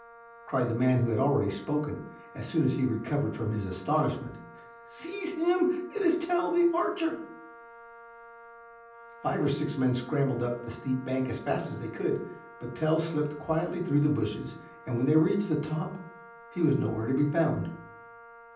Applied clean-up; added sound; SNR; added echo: none; Wind instrument, woodwind instrument; 20 dB; reverberation time 0.6 s.